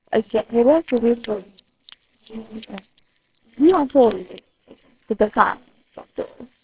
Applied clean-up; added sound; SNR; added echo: neural separator model SepFormer WHAMR!.